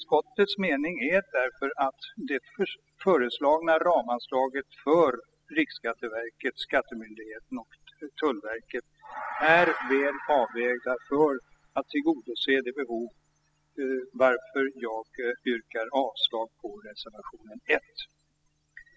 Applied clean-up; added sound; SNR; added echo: classical method spectral subtraction.